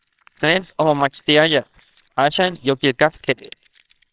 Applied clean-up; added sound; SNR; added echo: neural separator model SepFormer WHAMR!.